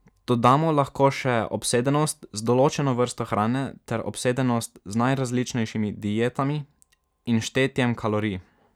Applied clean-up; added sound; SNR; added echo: none; none; none; none.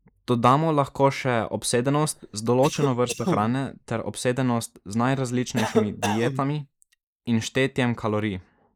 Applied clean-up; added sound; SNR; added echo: neural mask model Resemble Enhance denoiser.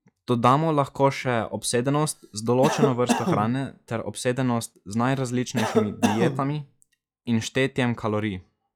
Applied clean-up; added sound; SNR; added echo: classical method log-MMSE.